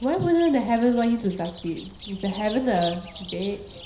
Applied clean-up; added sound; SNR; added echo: none; Chirp, tweet; 18 dB; reverberation time 0.5 s.